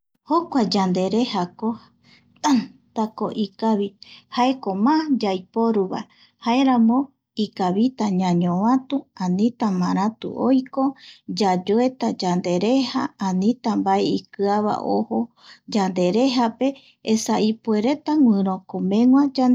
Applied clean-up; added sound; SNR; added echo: none; none; none; none.